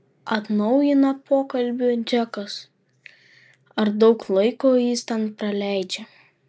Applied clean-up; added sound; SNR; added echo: none; none; none; none.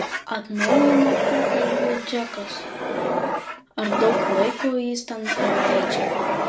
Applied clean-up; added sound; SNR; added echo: none; Fire; -2 dB; reverberation time 0.5 s.